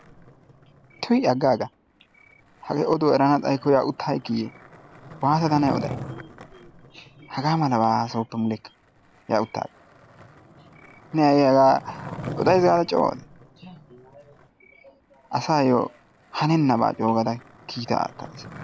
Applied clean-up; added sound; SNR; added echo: none; Skateboard; 17 dB; none.